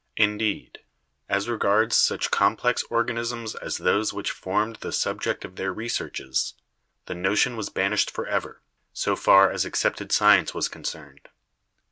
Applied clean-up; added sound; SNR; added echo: none; none; none; none.